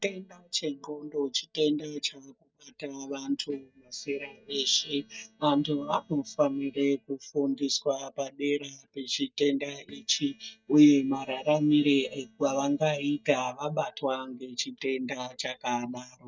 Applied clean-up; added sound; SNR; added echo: neural mask model DeepFilterNet 3.